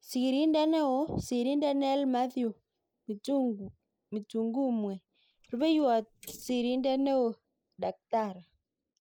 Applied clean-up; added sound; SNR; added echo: neural mask model Resemble Enhance denoiser.